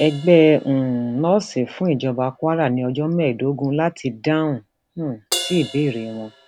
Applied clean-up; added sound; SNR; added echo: none; Crash cymbal; 17 dB; none.